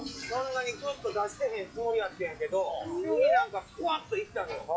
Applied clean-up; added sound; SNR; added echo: classical method log-MMSE.